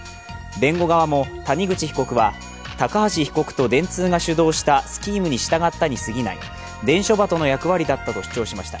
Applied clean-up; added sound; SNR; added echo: none; none; none; none.